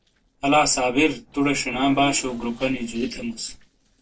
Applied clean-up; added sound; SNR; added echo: neural separator model SepFormer DNS4.